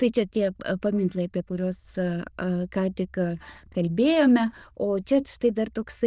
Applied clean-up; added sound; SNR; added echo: neural diffusion model UNIVERSE++.